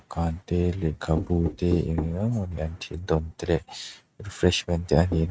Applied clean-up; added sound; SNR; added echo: neural mask model RNNoise.